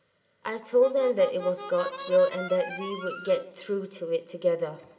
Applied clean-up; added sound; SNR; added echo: none; Harmonica; 12 dB; reverberation time 2.1 s.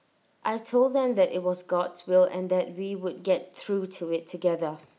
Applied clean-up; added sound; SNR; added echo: none; none; none; none.